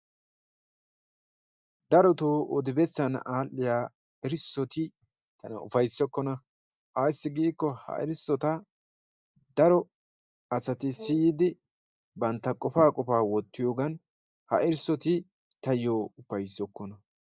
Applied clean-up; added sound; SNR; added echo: neural mask model DeepFilterNet 3.